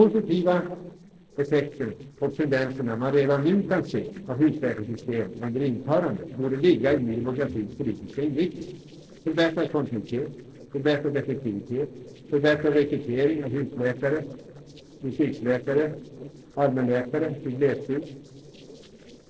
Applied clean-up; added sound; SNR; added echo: neural separator model SepFormer DNS4.